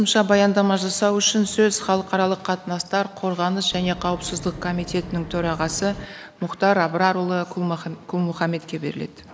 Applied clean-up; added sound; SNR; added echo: none; Wind; 14 dB; none.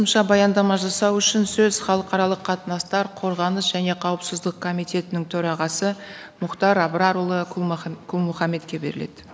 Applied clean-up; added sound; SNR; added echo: none; none; none; none.